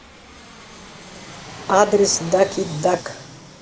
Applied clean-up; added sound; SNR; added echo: none; Fixed-wing aircraft, airplane; 15 dB; none.